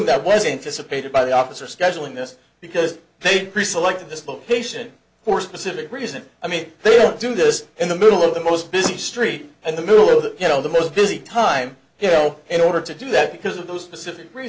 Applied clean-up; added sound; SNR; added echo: none; none; none; none.